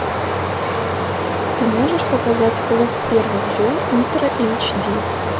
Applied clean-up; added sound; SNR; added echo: none; Stream; 0 dB; none.